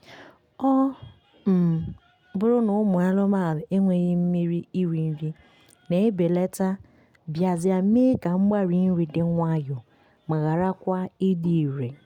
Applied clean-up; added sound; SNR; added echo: none; none; none; none.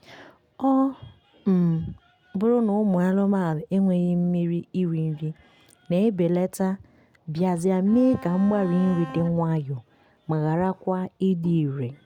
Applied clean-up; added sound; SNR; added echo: none; Bowed string instrument; 16 dB; none.